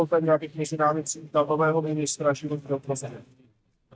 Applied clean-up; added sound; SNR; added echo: neural mask model DeepFilterNet 3.